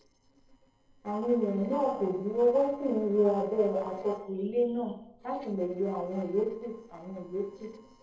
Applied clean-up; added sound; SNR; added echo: neural separator model SepFormer DNS4.